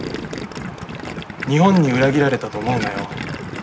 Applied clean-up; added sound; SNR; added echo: none; Gurgling; 9 dB; none.